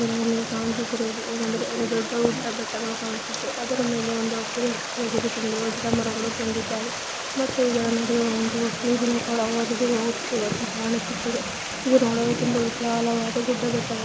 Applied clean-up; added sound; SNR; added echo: none; Stream; 6 dB; none.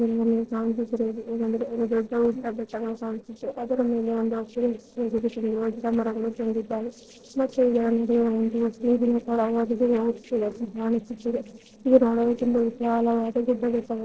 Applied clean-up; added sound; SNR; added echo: neural separator model SepFormer DNS4.